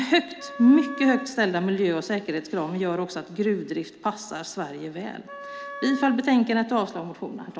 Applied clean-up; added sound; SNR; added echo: none; Wind instrument, woodwind instrument; 14 dB; none.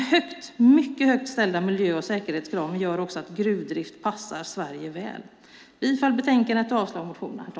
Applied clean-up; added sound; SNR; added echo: none; none; none; none.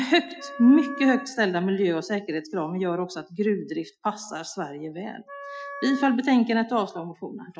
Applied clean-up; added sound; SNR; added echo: classical method Wiener filter.